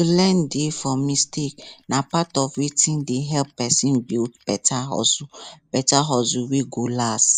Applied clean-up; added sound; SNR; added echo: neural mask model Resemble Enhance denoiser.